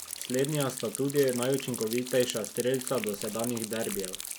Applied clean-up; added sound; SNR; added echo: none; Rain; 9 dB; none.